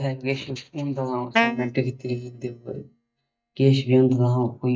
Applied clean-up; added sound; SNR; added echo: neural mask model DeepFilterNet 3.